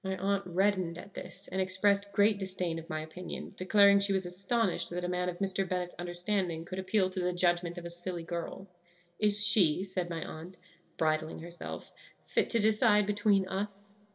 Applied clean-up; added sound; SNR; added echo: none; none; none; reverberation time 0.6 s.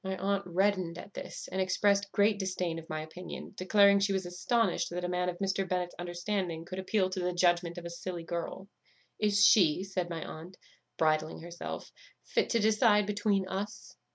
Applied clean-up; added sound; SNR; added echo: none; none; none; none.